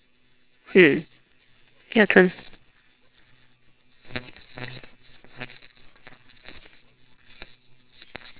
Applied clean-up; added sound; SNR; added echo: neural separator model SepFormer WHAMR!.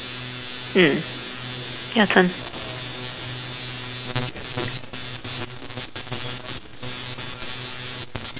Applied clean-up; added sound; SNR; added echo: none; none; none; none.